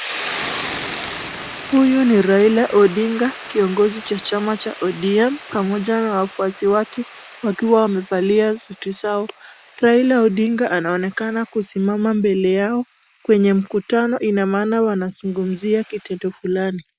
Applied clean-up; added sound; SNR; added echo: none; Boiling / Hiss; 16 dB; none.